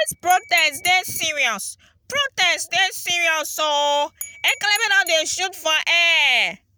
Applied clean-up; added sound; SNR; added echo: none; Glass / Bell; 16 dB; none.